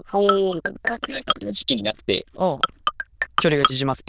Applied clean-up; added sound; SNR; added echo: neural diffusion model UNIVERSE++.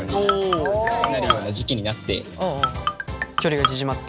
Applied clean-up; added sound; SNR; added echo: none; Marimba, xylophone; 2 dB; none.